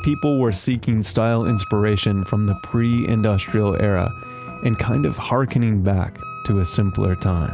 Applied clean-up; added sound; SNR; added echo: none; Wind instrument, woodwind instrument; 18 dB; none.